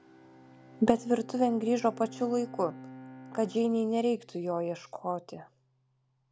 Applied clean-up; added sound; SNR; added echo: none; Bowed string instrument; 18 dB; none.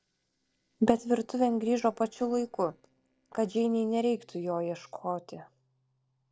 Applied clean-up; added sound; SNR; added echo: neural separator model SepFormer DNS4.